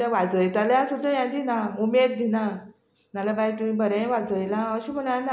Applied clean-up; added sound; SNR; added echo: none; none; none; none.